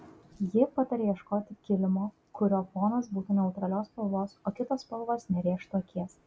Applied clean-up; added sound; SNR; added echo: none; none; none; none.